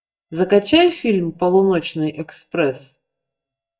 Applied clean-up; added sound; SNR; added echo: neural mask model DeepFilterNet 3.